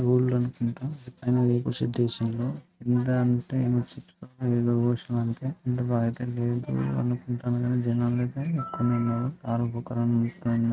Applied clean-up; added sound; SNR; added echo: neural mask model RNNoise.